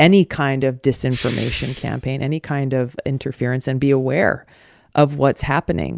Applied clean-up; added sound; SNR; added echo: none; Respiratory sounds; 17 dB; none.